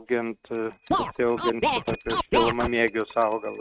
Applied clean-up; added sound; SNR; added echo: neural mask model RNNoise.